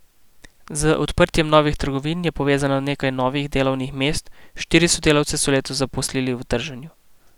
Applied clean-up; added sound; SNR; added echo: none; none; none; none.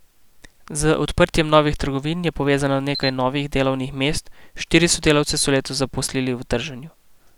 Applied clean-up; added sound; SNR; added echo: none; Camera; 16 dB; none.